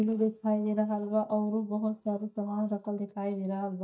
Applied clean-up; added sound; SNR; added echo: neural mask model DeepFilterNet 3.